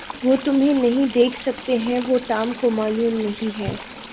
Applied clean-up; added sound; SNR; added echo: none; Stream / Trickle, dribble; 16 dB; none.